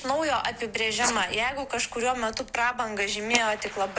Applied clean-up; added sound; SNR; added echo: neural mask model Resemble Enhance denoiser.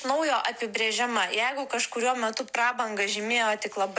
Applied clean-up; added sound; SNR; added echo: none; none; none; none.